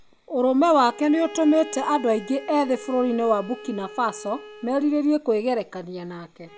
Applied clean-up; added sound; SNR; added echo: none; Bowed string instrument; 18 dB; none.